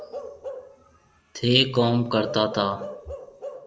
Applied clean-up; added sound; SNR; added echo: none; Bark / Livestock, farm animals, working animals; 13 dB; none.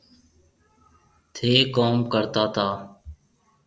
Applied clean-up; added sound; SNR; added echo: none; none; none; none.